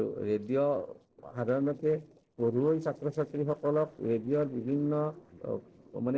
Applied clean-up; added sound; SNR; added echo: neural separator model SepFormer DNS4.